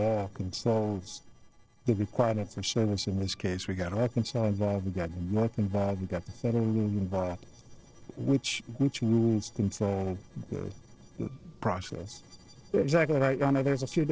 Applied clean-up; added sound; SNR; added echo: neural separator model SepFormer DNS4.